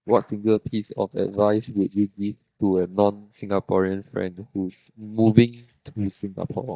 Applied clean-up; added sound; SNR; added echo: neural mask model DeepFilterNet 3.